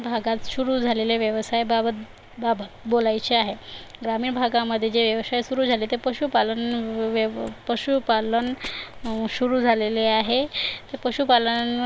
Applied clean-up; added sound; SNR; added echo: none; none; none; none.